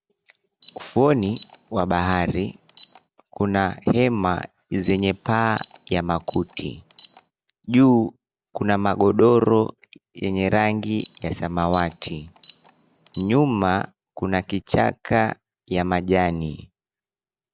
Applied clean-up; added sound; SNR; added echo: none; Alarm; 16 dB; none.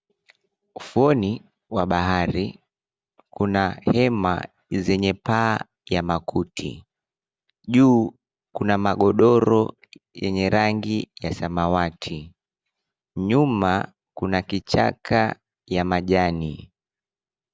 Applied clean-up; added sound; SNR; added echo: none; none; none; none.